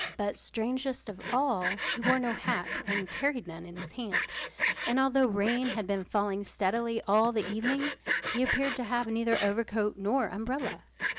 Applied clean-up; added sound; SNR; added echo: none; Sawing; 6 dB; none.